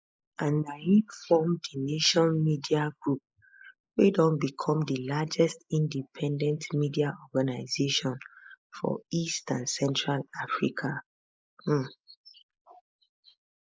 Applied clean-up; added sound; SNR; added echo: neural mask model Resemble Enhance denoiser.